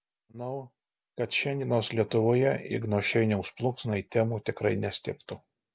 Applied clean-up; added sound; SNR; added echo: none; none; none; none.